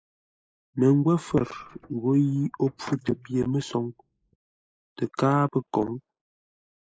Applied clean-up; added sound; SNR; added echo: neural mask model Resemble Enhance denoiser.